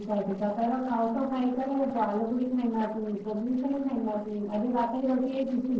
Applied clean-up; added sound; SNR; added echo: neural separator model SepFormer DNS4.